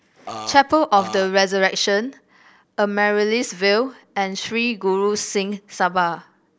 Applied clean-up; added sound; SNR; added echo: none; Burping, eructation; 11 dB; none.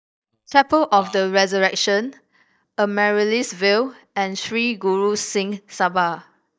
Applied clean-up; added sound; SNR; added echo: neural mask model DeepFilterNet 3.